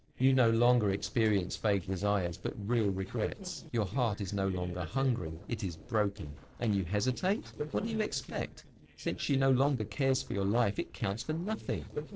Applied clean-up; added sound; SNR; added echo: neural separator model SepFormer DNS4.